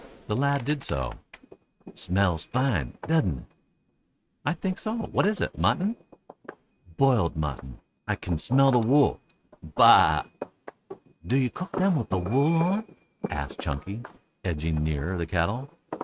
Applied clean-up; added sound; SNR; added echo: neural mask model RNNoise.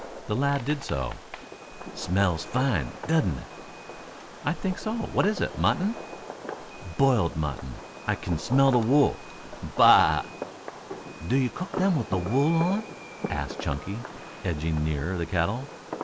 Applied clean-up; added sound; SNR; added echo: none; Fireworks; 12 dB; none.